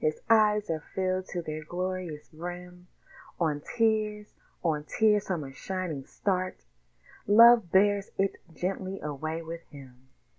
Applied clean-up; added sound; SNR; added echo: none; none; none; none.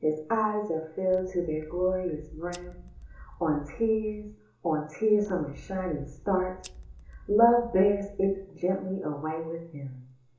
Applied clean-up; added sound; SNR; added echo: none; Scissors; 17 dB; reverberation time 0.6 s.